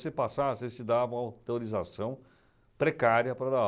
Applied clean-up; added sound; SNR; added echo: none; none; none; none.